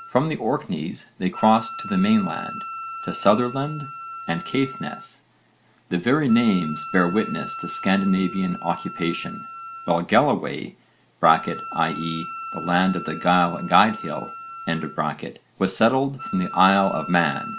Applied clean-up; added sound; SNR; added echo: none; Wind instrument, woodwind instrument; 13 dB; none.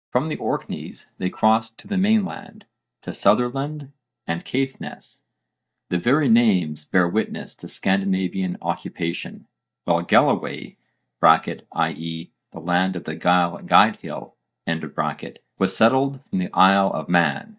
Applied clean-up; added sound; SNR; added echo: neural mask model DeepFilterNet 3.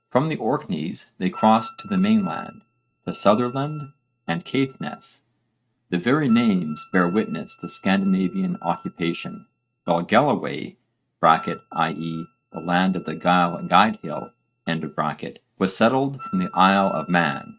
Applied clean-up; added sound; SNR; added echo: neural mask model RNNoise.